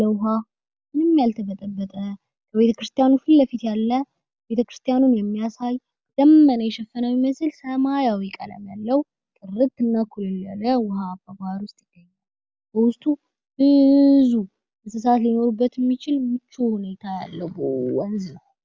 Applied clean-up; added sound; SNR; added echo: none; none; none; none.